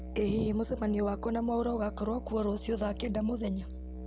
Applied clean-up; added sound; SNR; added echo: none; Musical instrument; 9 dB; none.